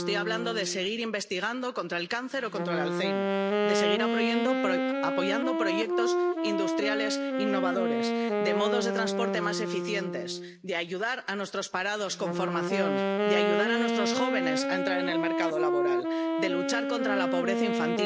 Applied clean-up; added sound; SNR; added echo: none; Wind instrument, woodwind instrument; -3 dB; none.